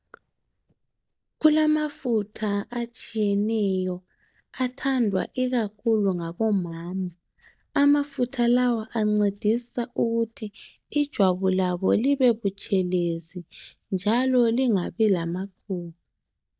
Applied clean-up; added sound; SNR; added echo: neural mask model DeepFilterNet 3.